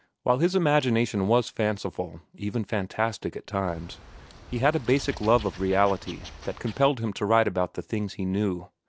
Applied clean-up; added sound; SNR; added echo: none; Wild animals; 16 dB; none.